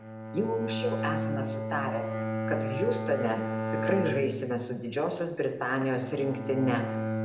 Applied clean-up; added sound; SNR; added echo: none; Bowed string instrument; 3 dB; reverberation time 0.8 s.